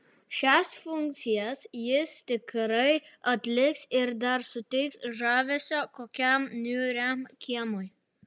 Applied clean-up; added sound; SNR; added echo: none; none; none; none.